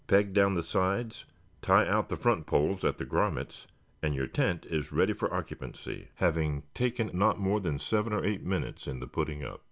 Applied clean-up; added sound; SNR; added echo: none; none; none; none.